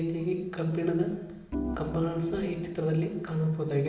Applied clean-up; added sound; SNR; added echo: none; Organ; 8 dB; reverberation time 1.2 s.